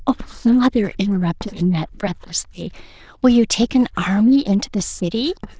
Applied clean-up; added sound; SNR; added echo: neural diffusion model UNIVERSE++.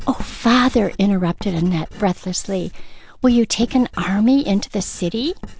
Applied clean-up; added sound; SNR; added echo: none; Writing; 14 dB; none.